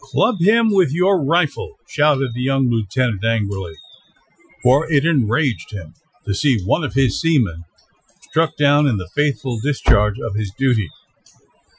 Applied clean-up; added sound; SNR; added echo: classical method Wiener filter.